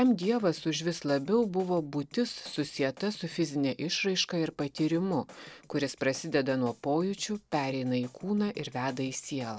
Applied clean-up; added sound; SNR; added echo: neural separator model SepFormer DNS4.